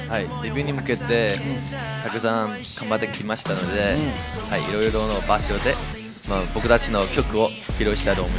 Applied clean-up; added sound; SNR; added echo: none; none; none; none.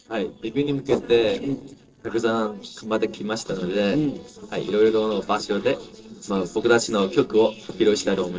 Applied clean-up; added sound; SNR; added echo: neural separator model SepFormer DNS4.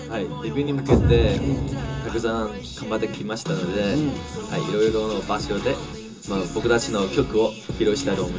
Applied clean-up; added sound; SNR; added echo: none; Explosion; 3 dB; reverberation time 0.2 s.